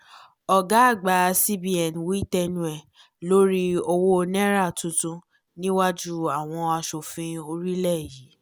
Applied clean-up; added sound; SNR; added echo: none; none; none; none.